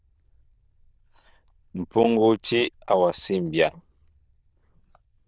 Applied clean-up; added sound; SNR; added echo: neural diffusion model UNIVERSE++.